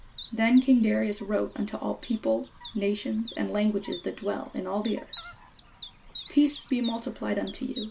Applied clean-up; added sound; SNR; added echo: none; Chirp, tweet; 12 dB; none.